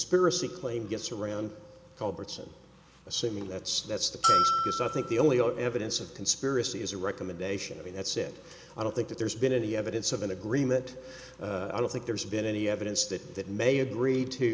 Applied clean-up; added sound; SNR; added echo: none; Bell; -4 dB; none.